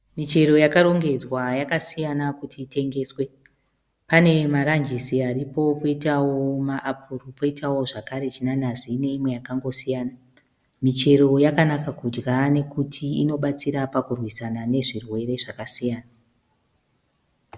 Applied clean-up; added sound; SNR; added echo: none; none; none; none.